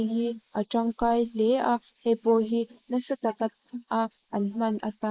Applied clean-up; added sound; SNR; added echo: neural mask model Resemble Enhance denoiser.